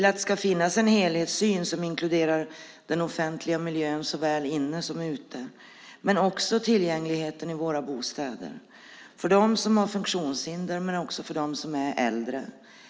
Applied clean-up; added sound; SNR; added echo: none; none; none; none.